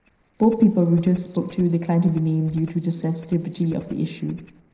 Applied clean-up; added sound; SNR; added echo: neural separator model SepFormer DNS4.